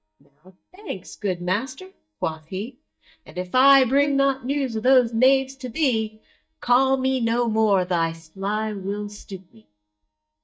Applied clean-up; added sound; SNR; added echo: neural mask model DeepFilterNet 3.